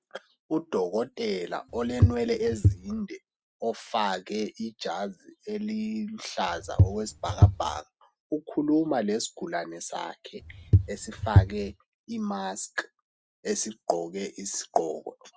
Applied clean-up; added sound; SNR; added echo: neural mask model RNNoise.